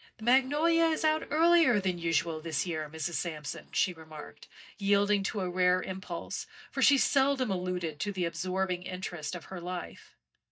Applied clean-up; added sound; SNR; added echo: neural mask model DeepFilterNet 3.